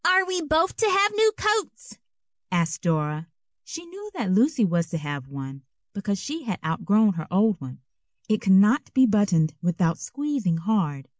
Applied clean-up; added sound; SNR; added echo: none; none; none; none.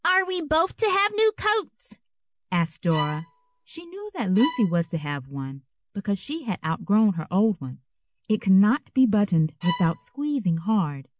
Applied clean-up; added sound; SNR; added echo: none; Bowed string instrument; 12 dB; none.